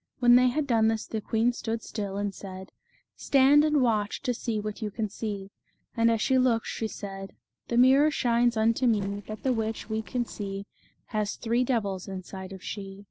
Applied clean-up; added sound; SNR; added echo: neural separator model SepFormer DNS4.